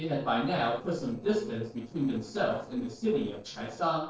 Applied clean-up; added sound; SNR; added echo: neural separator model SepFormer DNS4.